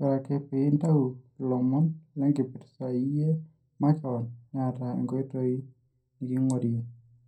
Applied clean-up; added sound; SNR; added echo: none; none; none; reverberation time 0.2 s.